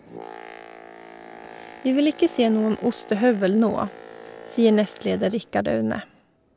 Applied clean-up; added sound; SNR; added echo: none; Boat, Water vehicle; 18 dB; none.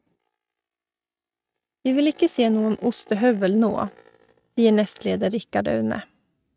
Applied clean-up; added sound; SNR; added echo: neural mask model RNNoise.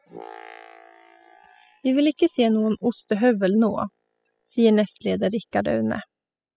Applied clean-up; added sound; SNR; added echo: classical method spectral subtraction.